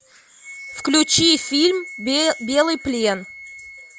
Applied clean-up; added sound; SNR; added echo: none; Wind instrument, woodwind instrument; 16 dB; none.